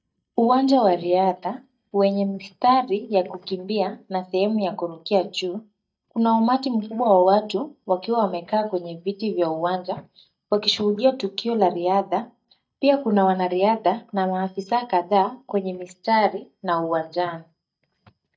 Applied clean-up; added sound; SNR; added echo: neural mask model DeepFilterNet 3.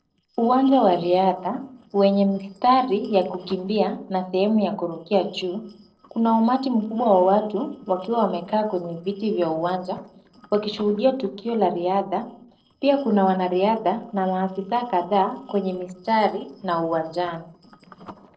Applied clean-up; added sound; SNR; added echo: neural separator model SepFormer DNS4.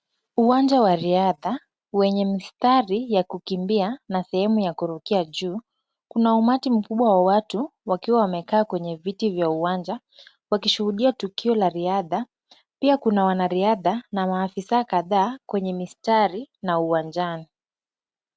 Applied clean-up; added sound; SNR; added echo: none; none; none; none.